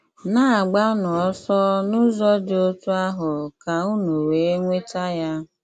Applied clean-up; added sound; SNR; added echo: none; none; none; none.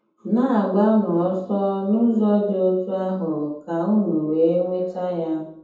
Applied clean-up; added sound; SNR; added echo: none; none; none; reverberation time 0.7 s.